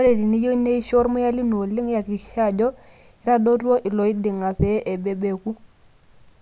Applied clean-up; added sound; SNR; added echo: none; none; none; none.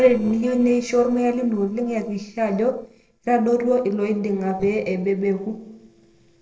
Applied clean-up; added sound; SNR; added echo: neural separator model SepFormer DNS4.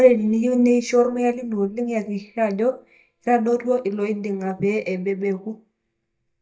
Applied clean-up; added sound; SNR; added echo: neural mask model DeepFilterNet 3.